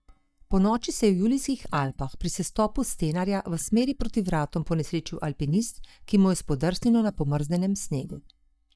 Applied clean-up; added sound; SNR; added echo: neural mask model DeepFilterNet 3.